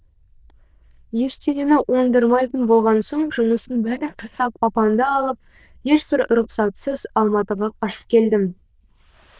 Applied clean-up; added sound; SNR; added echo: neural diffusion model UNIVERSE++.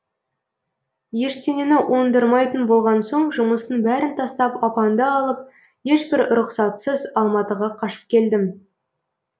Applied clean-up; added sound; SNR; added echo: none; none; none; none.